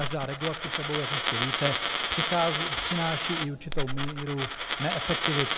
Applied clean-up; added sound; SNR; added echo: none; Coin (dropping); -4 dB; none.